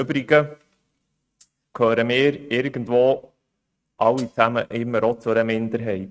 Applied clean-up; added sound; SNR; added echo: neural mask model RNNoise.